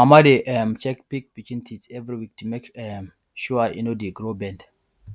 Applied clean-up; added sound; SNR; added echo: none; none; none; none.